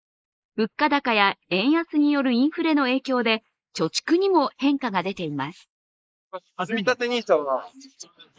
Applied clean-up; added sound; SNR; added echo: neural mask model Resemble Enhance denoiser.